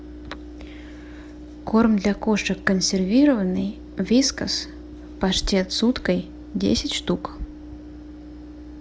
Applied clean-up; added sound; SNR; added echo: none; none; none; none.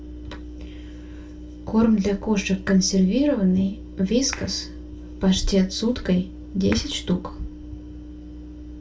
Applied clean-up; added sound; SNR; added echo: none; Clapping; 20 dB; reverberation time 0.2 s.